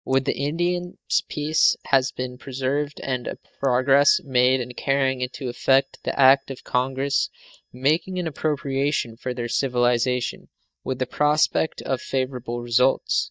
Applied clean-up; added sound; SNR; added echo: neural mask model DeepFilterNet 3.